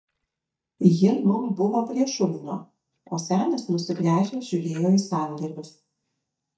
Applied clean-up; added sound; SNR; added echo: neural mask model DeepFilterNet 3.